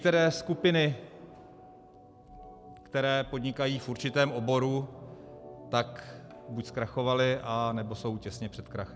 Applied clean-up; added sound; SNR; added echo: none; Organ; 17 dB; none.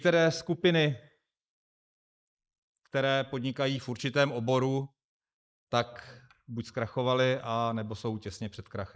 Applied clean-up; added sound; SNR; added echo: neural mask model Resemble Enhance denoiser.